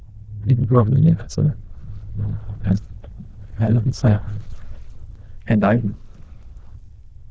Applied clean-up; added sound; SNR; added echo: neural diffusion model UNIVERSE++.